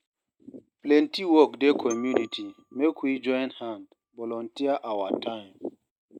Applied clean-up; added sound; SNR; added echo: neural mask model RNNoise.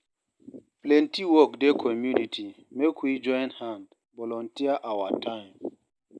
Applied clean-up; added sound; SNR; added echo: none; none; none; none.